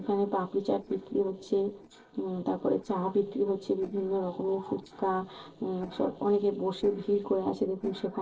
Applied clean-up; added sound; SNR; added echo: neural separator model SepFormer DNS4.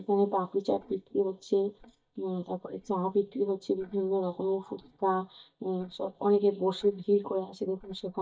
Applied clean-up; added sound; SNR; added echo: neural mask model DeepFilterNet 3.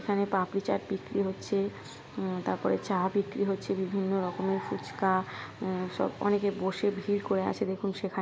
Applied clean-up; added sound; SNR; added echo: none; none; none; none.